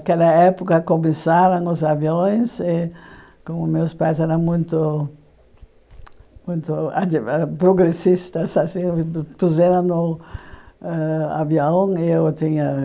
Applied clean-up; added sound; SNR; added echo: none; none; none; none.